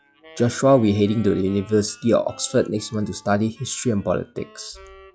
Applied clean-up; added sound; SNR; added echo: classical method log-MMSE.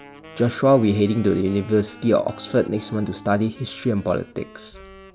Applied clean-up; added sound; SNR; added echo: none; Bowed string instrument + Wind instrument, woodwind instrument; 20 dB; none.